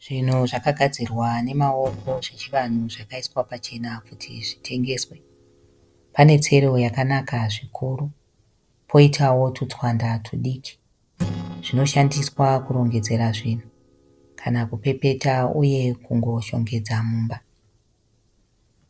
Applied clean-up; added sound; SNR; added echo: neural separator model SepFormer DNS4.